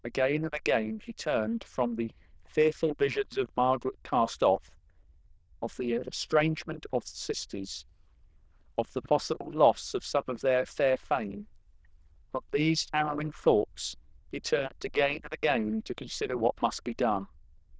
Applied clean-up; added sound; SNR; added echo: neural diffusion model UNIVERSE++.